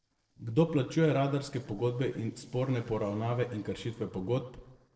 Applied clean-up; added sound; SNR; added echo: neural separator model SepFormer DNS4.